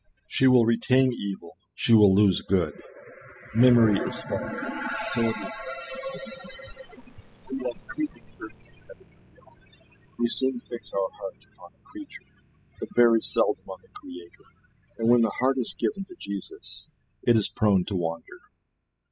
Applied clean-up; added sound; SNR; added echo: classical method spectral subtraction.